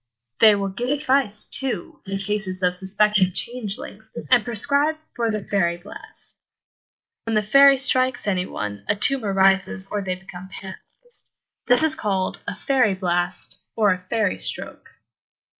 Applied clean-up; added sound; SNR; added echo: neural mask model Resemble Enhance denoiser.